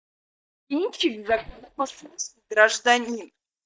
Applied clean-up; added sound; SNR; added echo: neural mask model DeepFilterNet 3.